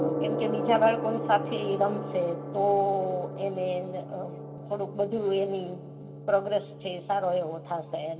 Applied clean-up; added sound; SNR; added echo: none; Gong; 6 dB; reverberation time 1.4 s.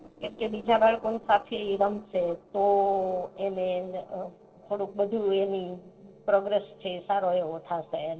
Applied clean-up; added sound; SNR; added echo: neural separator model SepFormer DNS4.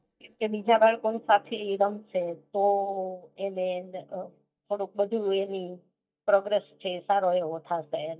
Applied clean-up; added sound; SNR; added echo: neural mask model DeepFilterNet 3.